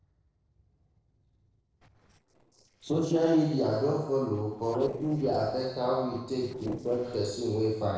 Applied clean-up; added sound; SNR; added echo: neural separator model SepFormer DNS4.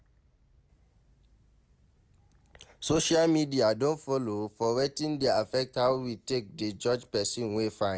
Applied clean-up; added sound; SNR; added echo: none; none; none; none.